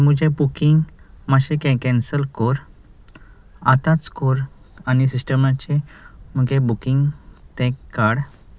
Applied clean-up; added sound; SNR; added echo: none; none; none; none.